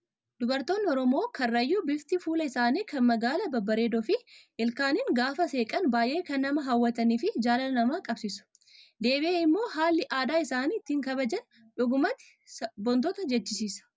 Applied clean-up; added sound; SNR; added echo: none; none; none; none.